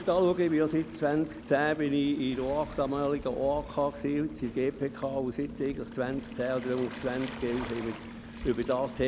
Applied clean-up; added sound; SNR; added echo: none; Waves, surf; 13 dB; none.